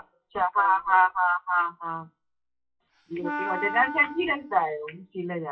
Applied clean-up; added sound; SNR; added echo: classical method WPE with log-MMSE.